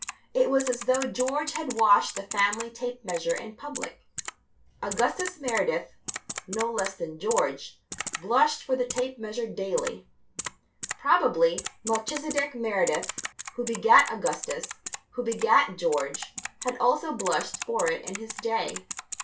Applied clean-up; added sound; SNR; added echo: none; Typing; 11 dB; reverberation time 0.2 s.